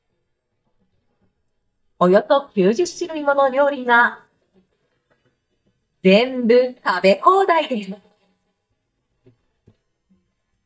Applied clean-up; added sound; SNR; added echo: neural mask model DeepFilterNet 3.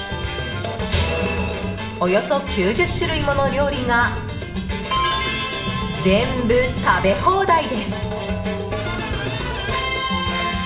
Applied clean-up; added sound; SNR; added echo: none; Thunder; 12 dB; reverberation time 1.4 s.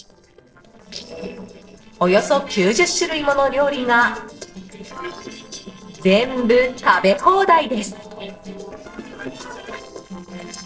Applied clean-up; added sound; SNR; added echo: neural separator model SepFormer DNS4.